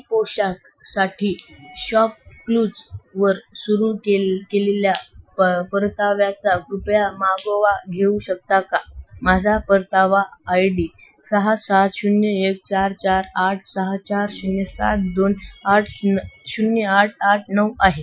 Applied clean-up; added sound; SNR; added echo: classical method Wiener filter.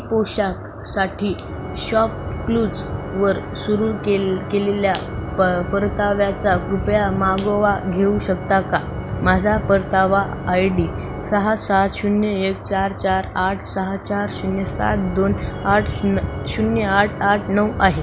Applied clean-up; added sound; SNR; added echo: none; Organ; 11 dB; none.